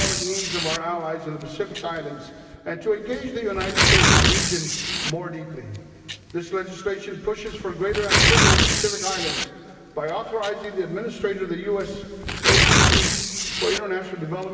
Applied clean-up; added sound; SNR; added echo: none; Tearing; -5 dB; reverberation time 2.3 s.